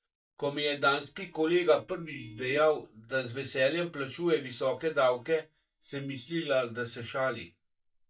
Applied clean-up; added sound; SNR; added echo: neural mask model DeepFilterNet 3.